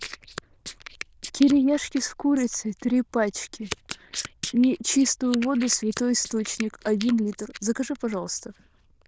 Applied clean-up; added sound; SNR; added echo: neural diffusion model UNIVERSE++.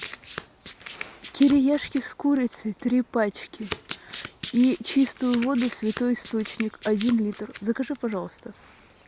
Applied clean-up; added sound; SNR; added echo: none; Domestic sounds, home sounds; 13 dB; none.